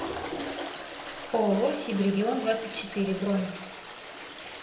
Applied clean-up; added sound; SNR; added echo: none; Toilet flush; 7 dB; reverberation time 0.7 s.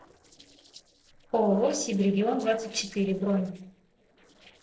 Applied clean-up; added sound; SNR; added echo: neural separator model SepFormer DNS4.